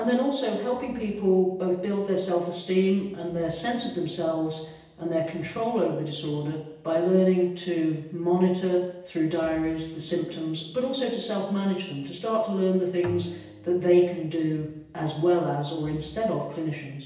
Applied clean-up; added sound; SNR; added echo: none; Bowed string instrument; 18 dB; reverberation time 0.9 s.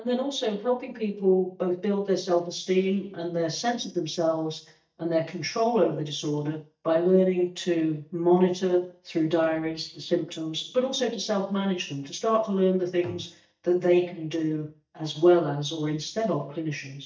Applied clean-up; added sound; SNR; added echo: neural mask model DeepFilterNet 3.